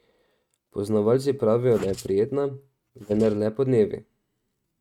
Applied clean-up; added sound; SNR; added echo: neural mask model RNNoise.